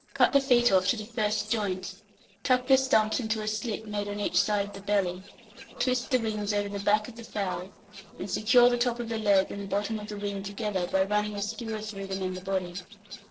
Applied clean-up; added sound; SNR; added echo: neural separator model SepFormer DNS4.